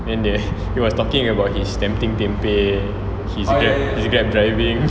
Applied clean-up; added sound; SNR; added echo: none; none; none; none.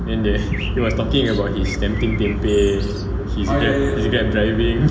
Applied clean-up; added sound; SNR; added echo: none; Bird; 18 dB; reverberation time 0.4 s.